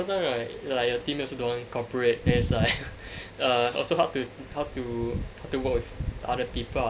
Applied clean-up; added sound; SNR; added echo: none; none; none; none.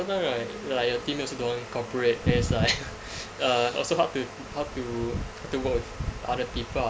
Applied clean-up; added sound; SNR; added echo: none; Domestic sounds, home sounds; 15 dB; none.